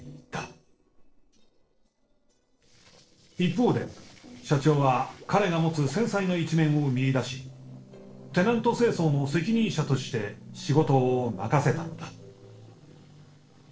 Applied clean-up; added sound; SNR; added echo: neural separator model SepFormer DNS4.